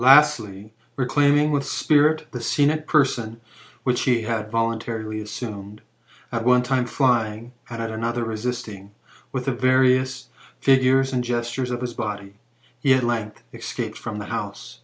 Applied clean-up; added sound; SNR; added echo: none; none; none; none.